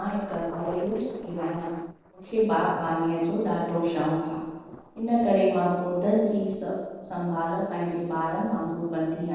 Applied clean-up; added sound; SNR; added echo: neural separator model SepFormer DNS4.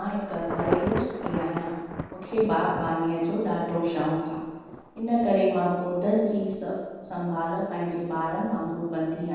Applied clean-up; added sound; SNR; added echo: none; Thunder / Traffic noise, roadway noise / Rain / Insect; 9 dB; reverberation time 1.2 s.